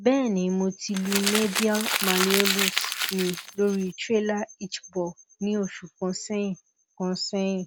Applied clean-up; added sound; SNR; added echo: none; Crumpling, crinkling; 1 dB; none.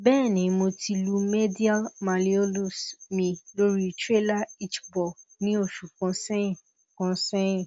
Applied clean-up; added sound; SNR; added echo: none; none; none; none.